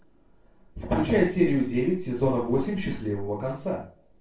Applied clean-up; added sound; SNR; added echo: none; none; none; reverberation time 0.3 s.